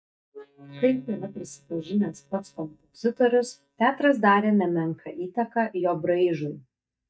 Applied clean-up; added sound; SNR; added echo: neural mask model DeepFilterNet 3.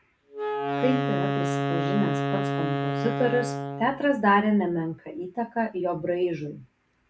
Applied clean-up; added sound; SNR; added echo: none; Wind instrument, woodwind instrument; 3 dB; none.